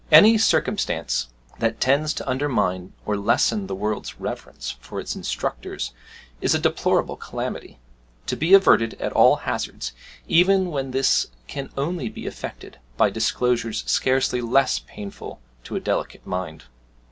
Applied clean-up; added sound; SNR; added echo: none; none; none; none.